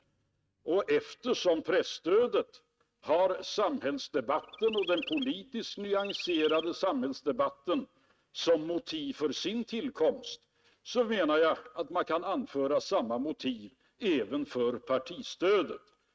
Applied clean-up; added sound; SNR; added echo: neural mask model RNNoise.